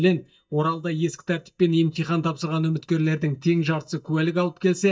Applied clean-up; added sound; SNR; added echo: neural mask model DeepFilterNet 3.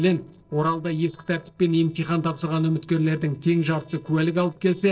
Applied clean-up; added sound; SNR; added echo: neural separator model SepFormer DNS4.